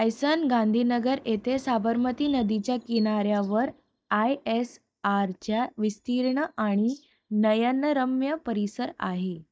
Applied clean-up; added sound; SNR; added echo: neural mask model DeepFilterNet 3.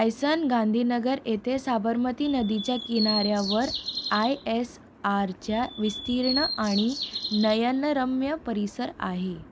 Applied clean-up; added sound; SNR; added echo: none; Bird vocalization, bird call, bird song; 8 dB; none.